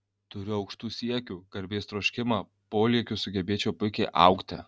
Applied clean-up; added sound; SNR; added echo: none; none; none; none.